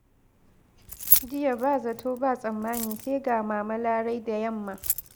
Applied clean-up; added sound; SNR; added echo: none; Keys jangling; 2 dB; none.